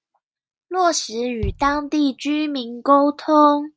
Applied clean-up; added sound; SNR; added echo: neural mask model RNNoise.